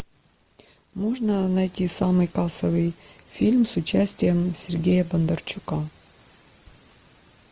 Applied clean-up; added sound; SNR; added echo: none; none; none; none.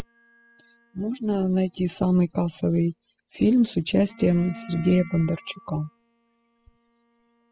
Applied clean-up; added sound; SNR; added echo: classical method spectral subtraction.